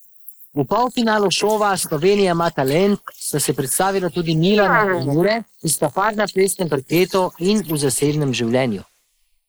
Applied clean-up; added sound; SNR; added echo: neural mask model Resemble Enhance denoiser.